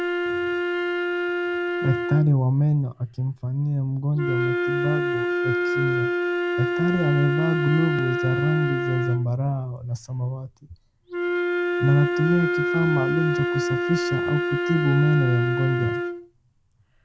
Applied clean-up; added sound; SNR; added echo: none; Wind instrument, woodwind instrument; 1 dB; none.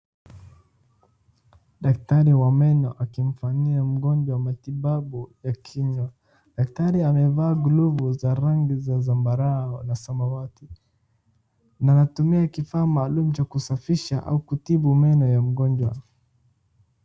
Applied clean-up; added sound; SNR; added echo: none; none; none; none.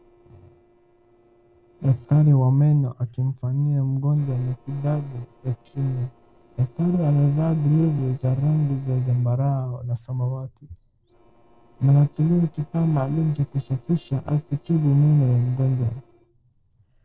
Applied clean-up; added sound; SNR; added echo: neural separator model SepFormer DNS4.